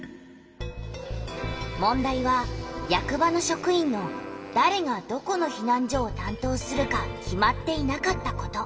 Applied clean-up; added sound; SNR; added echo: none; Wind instrument, woodwind instrument; 17 dB; reverberation time 1.0 s.